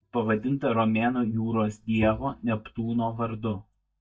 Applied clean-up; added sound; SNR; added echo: neural mask model DeepFilterNet 3.